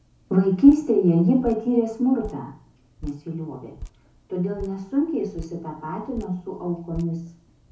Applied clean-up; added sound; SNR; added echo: none; Drip; 19 dB; reverberation time 0.7 s.